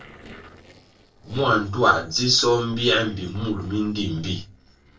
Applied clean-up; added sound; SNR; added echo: neural separator model SepFormer DNS4.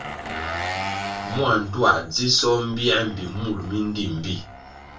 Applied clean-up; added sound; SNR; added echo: none; Engine; 10 dB; reverberation time 0.2 s.